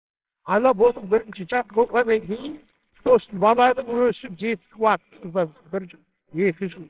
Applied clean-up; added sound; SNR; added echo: neural separator model SepFormer WHAMR!.